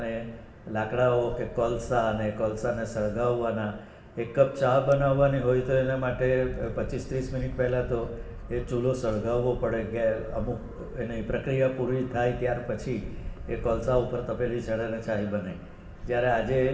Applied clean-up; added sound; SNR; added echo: none; Camera; 13 dB; reverberation time 1.0 s.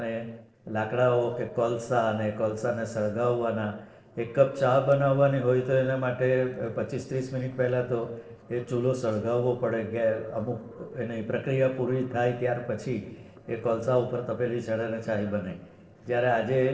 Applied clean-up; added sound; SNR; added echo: neural separator model SepFormer DNS4.